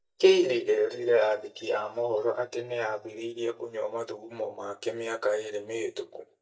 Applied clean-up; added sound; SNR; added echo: neural mask model DeepFilterNet 3.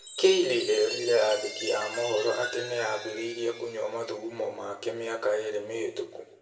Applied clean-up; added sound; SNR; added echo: none; Chime; 11 dB; reverberation time 0.8 s.